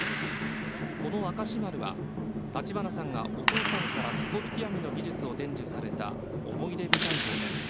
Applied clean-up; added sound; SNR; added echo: none; Clapping; 3 dB; none.